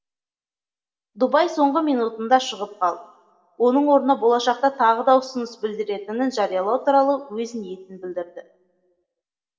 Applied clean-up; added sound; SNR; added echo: none; none; none; reverberation time 0.7 s.